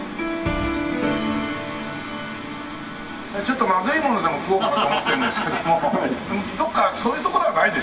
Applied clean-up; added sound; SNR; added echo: none; none; none; reverberation time 0.9 s.